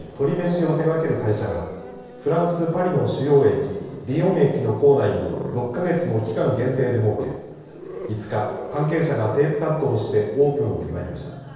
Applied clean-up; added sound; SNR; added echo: none; Growling; 14 dB; reverberation time 1.2 s.